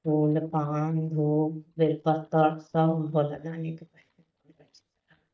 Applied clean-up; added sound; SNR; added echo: neural mask model DeepFilterNet 3.